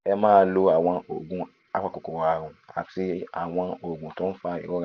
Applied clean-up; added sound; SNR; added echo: none; none; none; none.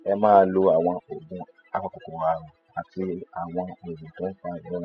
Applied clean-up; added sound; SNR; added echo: classical method spectral subtraction.